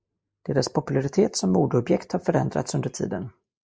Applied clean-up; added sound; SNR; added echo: neural mask model Resemble Enhance denoiser.